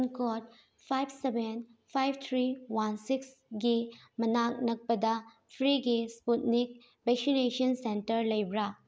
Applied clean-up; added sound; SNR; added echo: none; none; none; none.